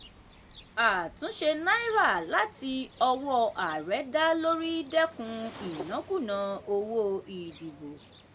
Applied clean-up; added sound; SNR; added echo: none; Cricket; 19 dB; none.